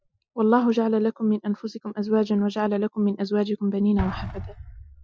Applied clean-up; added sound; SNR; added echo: classical method Wiener filter.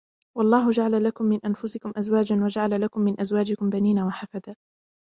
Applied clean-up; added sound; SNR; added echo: none; none; none; none.